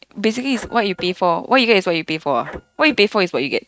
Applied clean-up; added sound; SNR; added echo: neural mask model RNNoise.